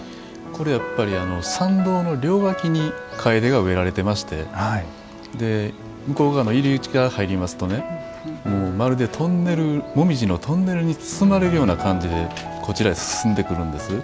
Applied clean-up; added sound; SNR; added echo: none; none; none; none.